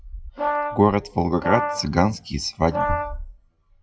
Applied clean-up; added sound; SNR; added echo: classical method WPE with log-MMSE.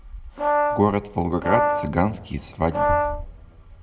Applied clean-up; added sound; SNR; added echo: none; Brass instrument; -1 dB; reverberation time 2.8 s.